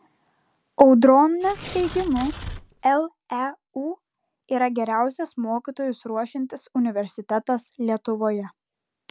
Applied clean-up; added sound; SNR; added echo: none; Tearing; 13 dB; none.